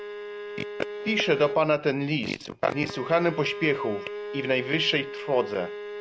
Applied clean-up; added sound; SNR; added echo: none; Bowed string instrument; 10 dB; none.